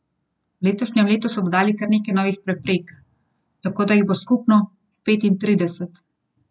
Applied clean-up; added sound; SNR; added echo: none; none; none; none.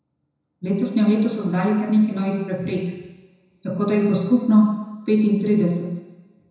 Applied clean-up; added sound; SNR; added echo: none; none; none; reverberation time 1.0 s.